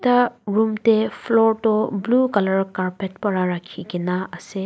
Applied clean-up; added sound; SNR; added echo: none; none; none; none.